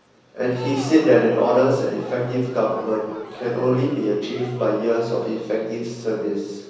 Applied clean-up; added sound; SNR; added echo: none; Crowd; 19 dB; reverberation time 1.1 s.